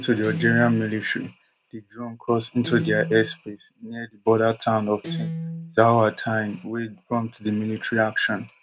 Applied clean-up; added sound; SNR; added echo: none; Guitar; 11 dB; none.